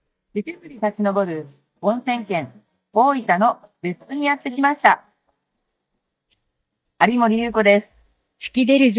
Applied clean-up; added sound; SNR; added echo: neural mask model DeepFilterNet 3.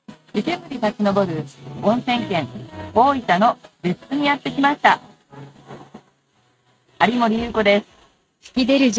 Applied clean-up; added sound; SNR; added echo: neural mask model RNNoise.